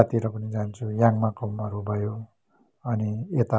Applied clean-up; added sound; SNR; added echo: none; none; none; none.